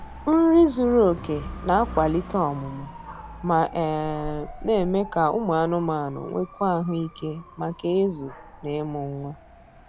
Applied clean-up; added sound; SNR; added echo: none; Motorcycle / Dog; 15 dB; none.